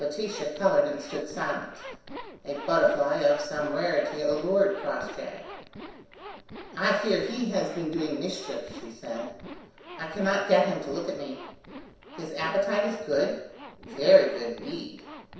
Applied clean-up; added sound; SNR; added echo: none; Zipper (clothing); 16 dB; reverberation time 0.7 s.